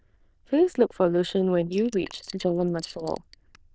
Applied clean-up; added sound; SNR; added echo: neural diffusion model UNIVERSE++.